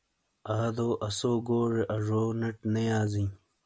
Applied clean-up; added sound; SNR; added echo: none; none; none; none.